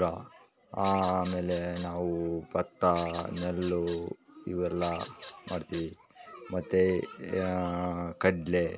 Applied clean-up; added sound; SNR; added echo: none; Bird vocalization, bird call, bird song / Fowl; 17 dB; none.